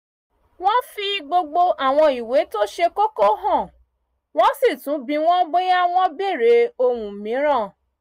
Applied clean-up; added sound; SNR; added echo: none; none; none; none.